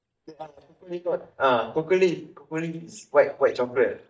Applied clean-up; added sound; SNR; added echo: neural mask model DeepFilterNet 3.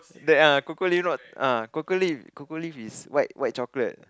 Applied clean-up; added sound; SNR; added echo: none; none; none; none.